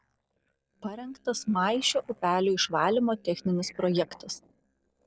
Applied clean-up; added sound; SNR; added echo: neural separator model SepFormer DNS4.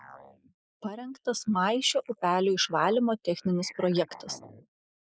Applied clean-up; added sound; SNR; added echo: neural mask model Resemble Enhance denoiser.